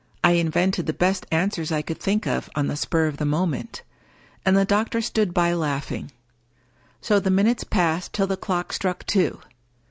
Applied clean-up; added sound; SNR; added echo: none; none; none; none.